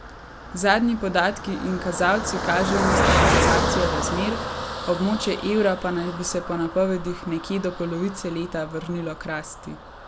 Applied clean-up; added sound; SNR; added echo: none; Car passing by; 1 dB; none.